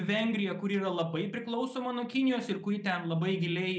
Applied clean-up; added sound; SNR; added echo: none; none; none; none.